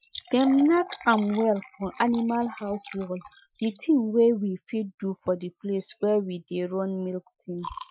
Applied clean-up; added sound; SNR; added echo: classical method Wiener filter.